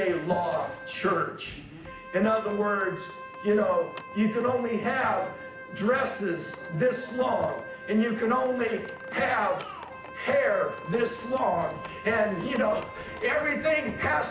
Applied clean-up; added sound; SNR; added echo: none; Wind instrument, woodwind instrument; 14 dB; none.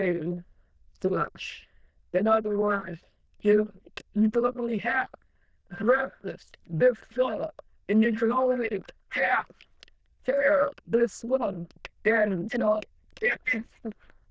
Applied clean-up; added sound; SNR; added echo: neural diffusion model UNIVERSE++.